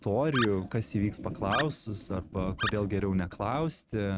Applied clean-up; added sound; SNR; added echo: neural mask model RNNoise.